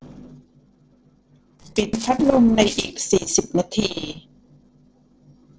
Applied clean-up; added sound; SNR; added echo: neural separator model SepFormer DNS4.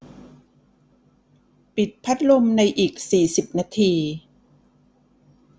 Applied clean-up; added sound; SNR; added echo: none; none; none; none.